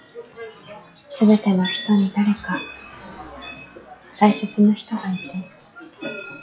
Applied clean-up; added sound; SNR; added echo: classical method log-MMSE.